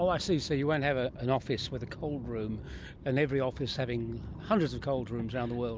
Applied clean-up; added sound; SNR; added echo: none; none; none; none.